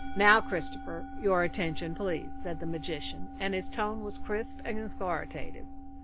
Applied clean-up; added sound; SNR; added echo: none; Musical instrument; 14 dB; none.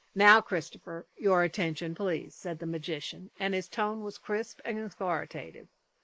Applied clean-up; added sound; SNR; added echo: neural mask model Resemble Enhance denoiser.